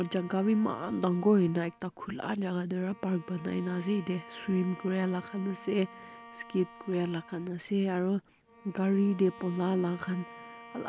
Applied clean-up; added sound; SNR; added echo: none; Bowed string instrument; 20 dB; none.